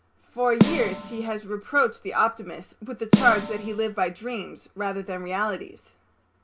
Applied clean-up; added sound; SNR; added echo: none; Snare drum; 1 dB; reverberation time 0.3 s.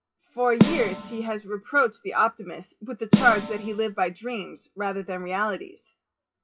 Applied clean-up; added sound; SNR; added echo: classical method WPE with log-MMSE.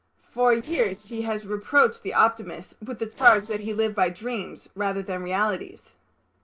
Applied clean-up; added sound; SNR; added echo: neural separator model SepFormer DNS4.